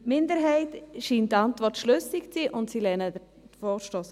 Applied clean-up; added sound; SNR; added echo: none; none; none; none.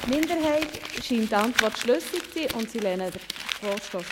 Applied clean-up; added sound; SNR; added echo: none; Crumpling, crinkling; 7 dB; none.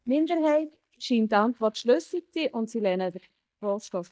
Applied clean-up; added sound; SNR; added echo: neural mask model DeepFilterNet 3.